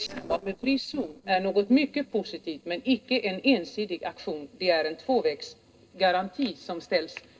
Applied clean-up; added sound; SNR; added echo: neural separator model SepFormer DNS4.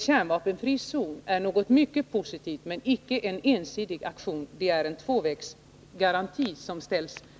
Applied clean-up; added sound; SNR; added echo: none; none; none; none.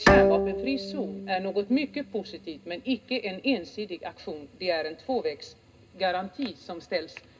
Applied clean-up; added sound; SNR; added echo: none; Bowed string instrument; -3 dB; reverberation time 0.2 s.